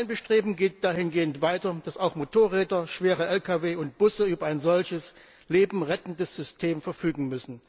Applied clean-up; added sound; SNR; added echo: none; none; none; none.